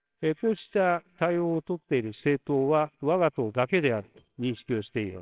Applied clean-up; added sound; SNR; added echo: neural separator model SepFormer WHAMR!.